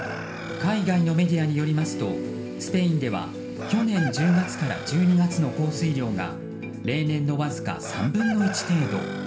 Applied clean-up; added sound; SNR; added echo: none; Chicken, rooster; 15 dB; reverberation time 1.9 s.